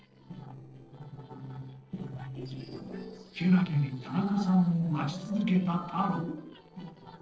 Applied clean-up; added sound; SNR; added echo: neural separator model SepFormer DNS4.